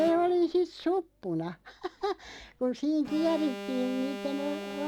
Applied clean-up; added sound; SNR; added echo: none; Alarm; 12 dB; none.